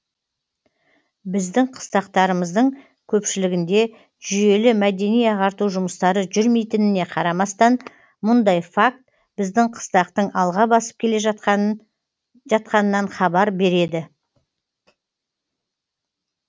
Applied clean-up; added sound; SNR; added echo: none; none; none; none.